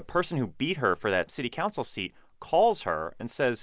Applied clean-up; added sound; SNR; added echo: none; none; none; none.